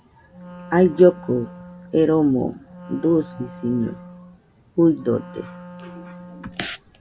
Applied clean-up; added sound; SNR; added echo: none; Wind instrument, woodwind instrument; 18 dB; none.